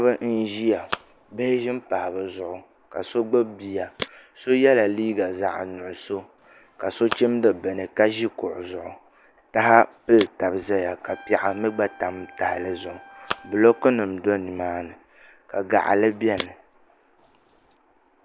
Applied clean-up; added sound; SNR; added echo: none; Telephone + Trumpet; 18 dB; none.